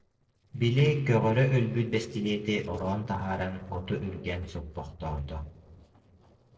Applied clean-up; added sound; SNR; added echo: neural separator model SepFormer DNS4.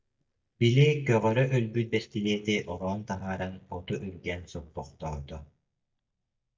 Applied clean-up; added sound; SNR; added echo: neural mask model DeepFilterNet 3.